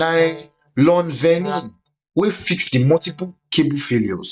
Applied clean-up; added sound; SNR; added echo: neural mask model DeepFilterNet 3.